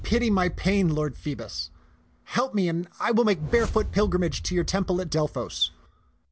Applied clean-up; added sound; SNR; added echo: none; Whoosh, swoosh, swish; 11 dB; none.